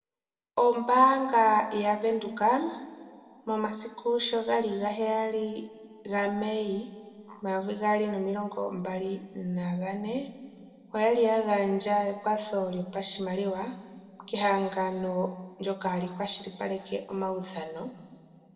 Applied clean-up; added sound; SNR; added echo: none; none; none; reverberation time 1.8 s.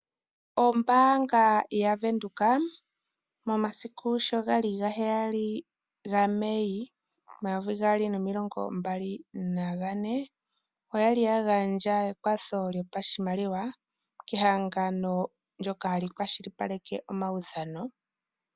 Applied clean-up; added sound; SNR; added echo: none; none; none; none.